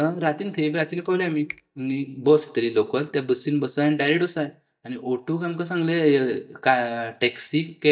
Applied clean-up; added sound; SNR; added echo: neural mask model DeepFilterNet 3.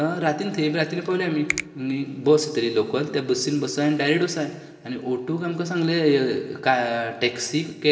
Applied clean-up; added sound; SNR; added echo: none; Finger snapping; 11 dB; reverberation time 0.8 s.